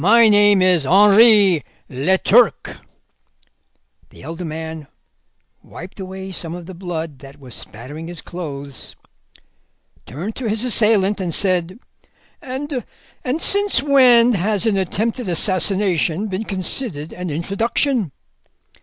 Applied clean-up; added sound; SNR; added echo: none; none; none; none.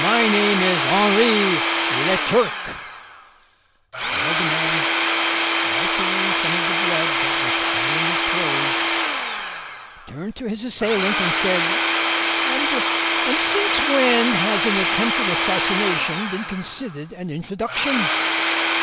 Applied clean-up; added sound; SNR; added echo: none; Tools / Domestic sounds, home sounds; -4 dB; none.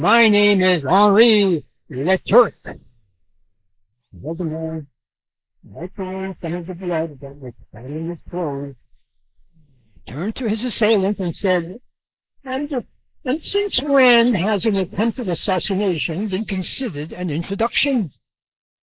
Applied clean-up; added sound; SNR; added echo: neural mask model Resemble Enhance denoiser.